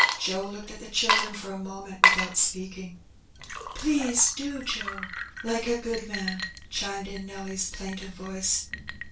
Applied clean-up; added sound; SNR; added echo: none; Water / Liquid; 0 dB; reverberation time 0.2 s.